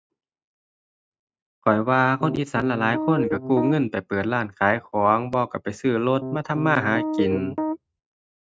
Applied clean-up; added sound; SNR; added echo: neural mask model RNNoise.